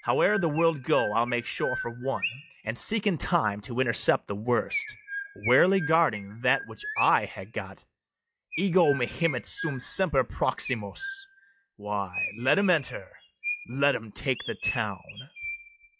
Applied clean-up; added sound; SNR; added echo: classical method log-MMSE.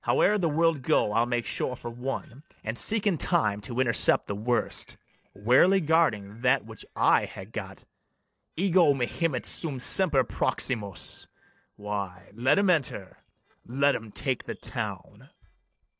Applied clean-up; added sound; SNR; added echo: neural separator model SepFormer DNS4.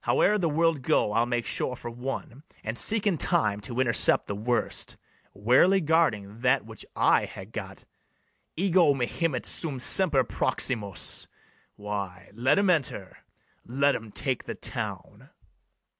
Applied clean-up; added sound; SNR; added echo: none; none; none; none.